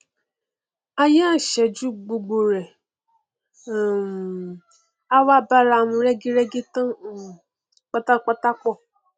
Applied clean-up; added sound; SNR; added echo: none; none; none; none.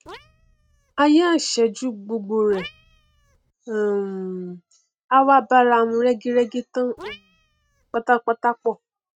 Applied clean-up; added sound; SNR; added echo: neural mask model RNNoise.